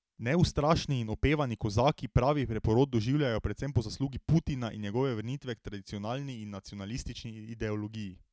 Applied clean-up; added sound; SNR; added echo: none; none; none; none.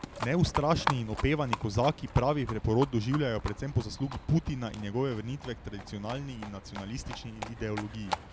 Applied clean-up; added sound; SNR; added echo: none; Livestock, farm animals, working animals; 9 dB; none.